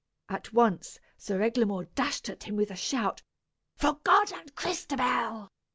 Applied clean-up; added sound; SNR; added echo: none; none; none; none.